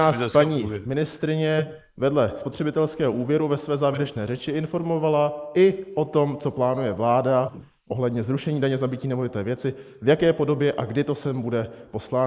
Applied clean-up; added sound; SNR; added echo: neural mask model Resemble Enhance denoiser.